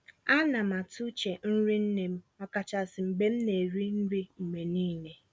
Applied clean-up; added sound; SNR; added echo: none; none; none; none.